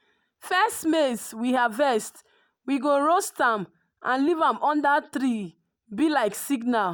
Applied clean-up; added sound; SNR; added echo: none; none; none; none.